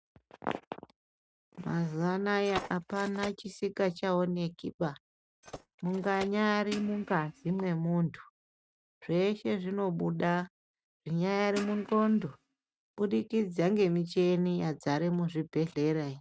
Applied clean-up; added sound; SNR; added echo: neural mask model RNNoise.